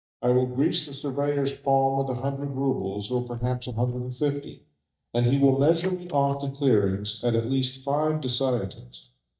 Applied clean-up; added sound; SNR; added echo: neural mask model DeepFilterNet 3.